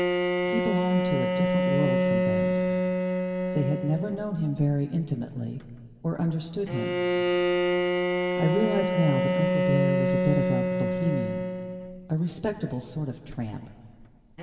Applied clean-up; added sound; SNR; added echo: none; Bowed string instrument; -2 dB; reverberation time 2.2 s.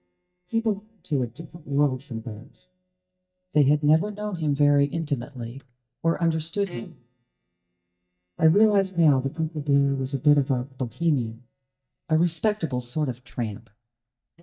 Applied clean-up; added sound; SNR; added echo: neural mask model DeepFilterNet 3.